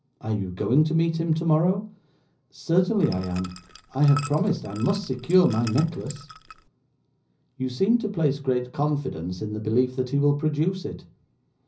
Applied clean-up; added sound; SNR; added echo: none; Liquid; 16 dB; reverberation time 0.5 s.